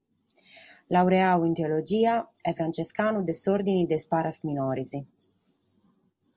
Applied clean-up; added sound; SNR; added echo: none; none; none; none.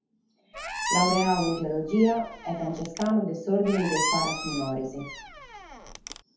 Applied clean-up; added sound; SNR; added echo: none; Squeak; 5 dB; reverberation time 0.6 s.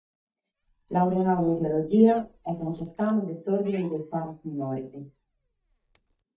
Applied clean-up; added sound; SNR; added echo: neural mask model DeepFilterNet 3.